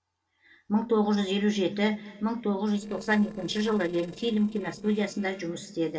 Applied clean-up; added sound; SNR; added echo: neural separator model SepFormer DNS4.